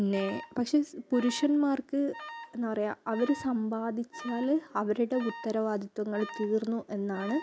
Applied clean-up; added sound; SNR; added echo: none; Alarm; 16 dB; none.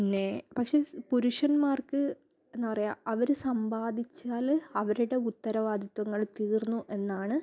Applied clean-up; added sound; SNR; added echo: none; none; none; none.